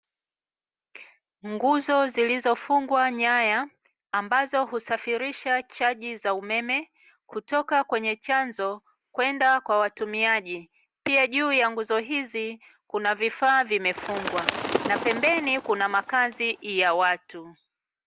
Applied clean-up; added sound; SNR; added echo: none; Bird; 8 dB; none.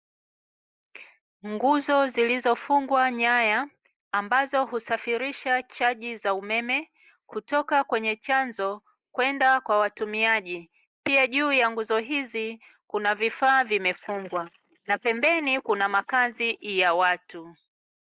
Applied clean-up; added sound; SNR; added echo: neural mask model Resemble Enhance denoiser.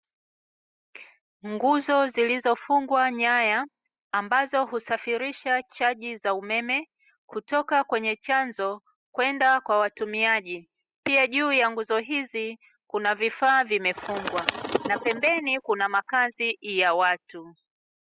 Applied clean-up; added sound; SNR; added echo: classical method spectral subtraction.